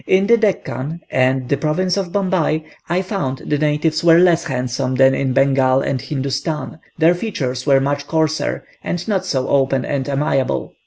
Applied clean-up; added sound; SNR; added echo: none; none; none; none.